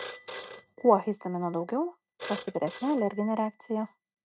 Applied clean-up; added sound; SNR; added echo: neural mask model RNNoise.